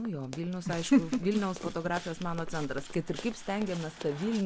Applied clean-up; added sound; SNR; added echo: none; Walk, footsteps + Run; 15 dB; none.